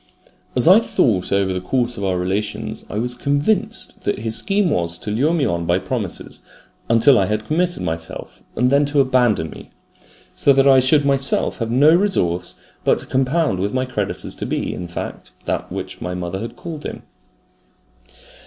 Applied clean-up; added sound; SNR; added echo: none; none; none; none.